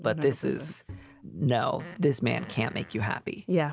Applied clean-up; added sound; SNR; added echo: none; Bowed string instrument + Fart; 19 dB; none.